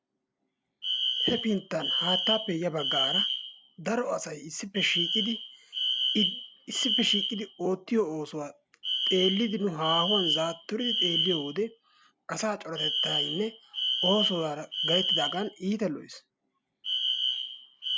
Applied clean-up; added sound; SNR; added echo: none; Alarm; -1 dB; none.